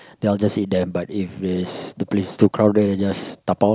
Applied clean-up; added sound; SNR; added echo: none; none; none; none.